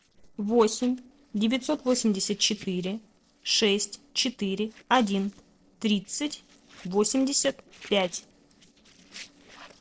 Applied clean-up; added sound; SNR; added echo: neural separator model SepFormer DNS4.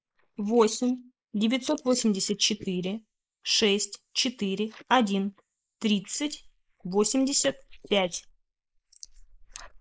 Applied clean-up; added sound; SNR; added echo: neural mask model Resemble Enhance denoiser.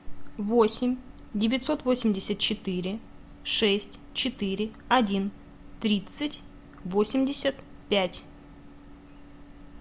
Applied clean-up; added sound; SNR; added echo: none; none; none; none.